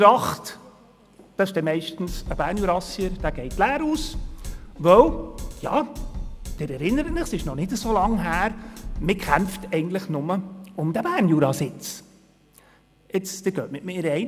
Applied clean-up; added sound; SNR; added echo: none; Drum kit; 9 dB; none.